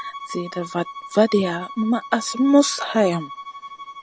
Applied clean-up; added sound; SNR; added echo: none; Bowed string instrument; 14 dB; none.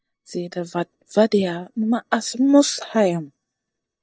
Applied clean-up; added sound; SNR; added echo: neural mask model DeepFilterNet 3.